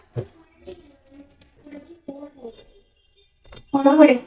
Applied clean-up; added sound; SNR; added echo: neural mask model DeepFilterNet 3.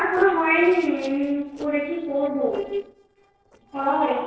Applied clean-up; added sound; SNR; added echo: neural separator model SepFormer DNS4.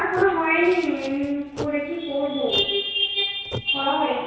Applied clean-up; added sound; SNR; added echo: none; Writing; 15 dB; reverberation time 1.1 s.